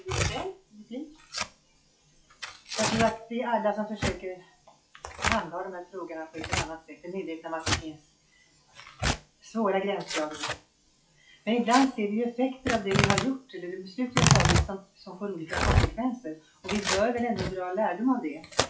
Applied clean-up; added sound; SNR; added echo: classical method WPE with log-MMSE.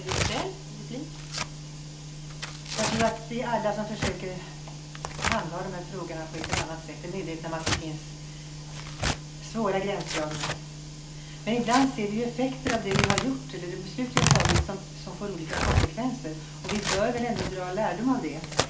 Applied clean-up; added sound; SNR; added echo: none; Tearing; 1 dB; reverberation time 0.4 s.